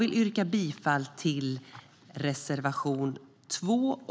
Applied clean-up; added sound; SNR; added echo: none; none; none; none.